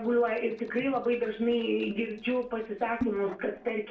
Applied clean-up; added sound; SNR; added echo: neural separator model SepFormer DNS4.